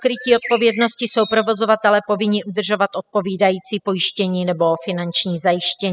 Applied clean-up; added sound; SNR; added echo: classical method spectral subtraction.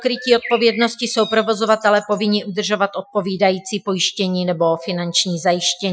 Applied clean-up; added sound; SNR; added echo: classical method Wiener filter.